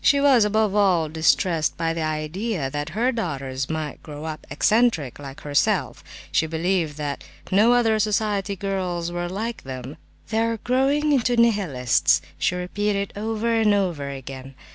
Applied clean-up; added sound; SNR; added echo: none; none; none; none.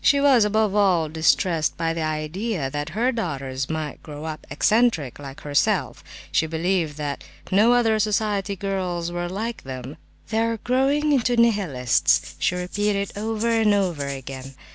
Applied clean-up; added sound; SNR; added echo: none; Rattle (instrument); 15 dB; none.